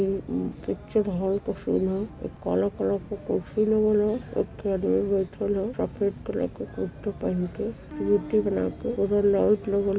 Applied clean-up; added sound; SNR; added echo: none; none; none; none.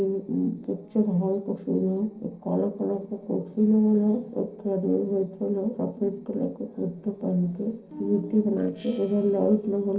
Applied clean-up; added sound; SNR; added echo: neural separator model SepFormer DNS4.